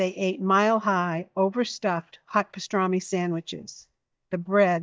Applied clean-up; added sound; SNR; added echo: neural mask model DeepFilterNet 3.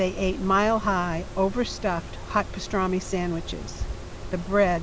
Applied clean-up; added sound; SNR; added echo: none; Mechanisms; 9 dB; none.